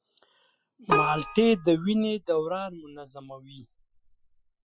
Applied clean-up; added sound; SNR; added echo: classical method Wiener filter.